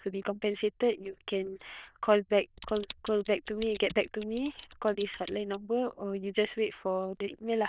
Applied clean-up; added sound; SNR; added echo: neural diffusion model UNIVERSE++.